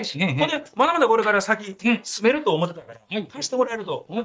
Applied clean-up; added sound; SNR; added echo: neural mask model DeepFilterNet 3.